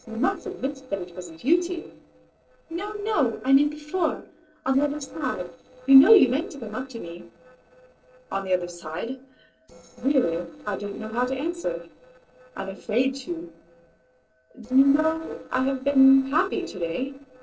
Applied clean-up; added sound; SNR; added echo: neural separator model SepFormer DNS4.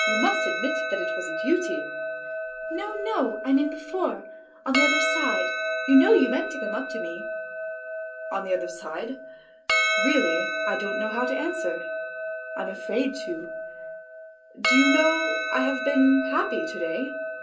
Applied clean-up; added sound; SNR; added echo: none; Percussion; 1 dB; reverberation time 0.3 s.